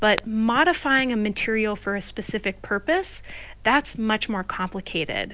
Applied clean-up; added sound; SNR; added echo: none; Crackle; 17 dB; none.